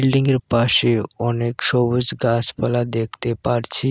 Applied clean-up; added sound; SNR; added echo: none; none; none; none.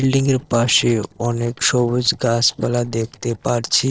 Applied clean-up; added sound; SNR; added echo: neural separator model SepFormer DNS4.